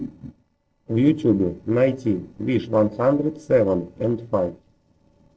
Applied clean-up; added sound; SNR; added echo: neural separator model SepFormer DNS4.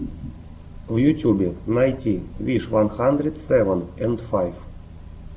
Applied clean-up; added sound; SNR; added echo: none; none; none; none.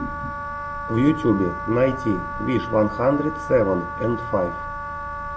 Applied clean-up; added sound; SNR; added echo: none; Wind instrument, woodwind instrument; 8 dB; none.